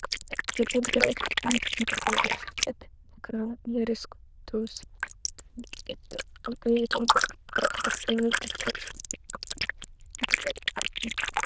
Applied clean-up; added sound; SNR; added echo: neural diffusion model UNIVERSE++.